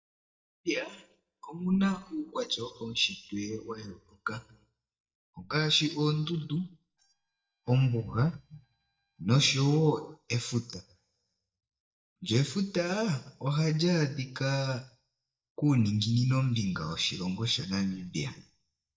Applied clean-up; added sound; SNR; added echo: neural mask model DeepFilterNet 3.